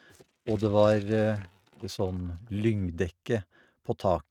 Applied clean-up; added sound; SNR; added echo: neural mask model RNNoise.